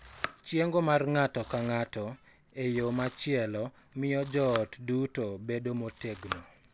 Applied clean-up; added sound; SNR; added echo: none; Domestic sounds, home sounds; 16 dB; none.